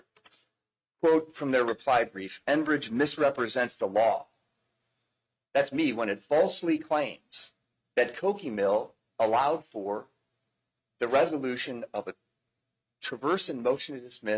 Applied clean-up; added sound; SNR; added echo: neural mask model RNNoise.